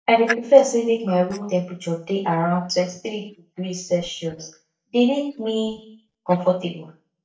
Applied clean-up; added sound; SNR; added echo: neural mask model DeepFilterNet 3.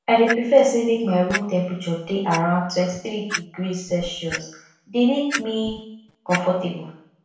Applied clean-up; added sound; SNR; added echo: none; Clock; 12 dB; reverberation time 0.7 s.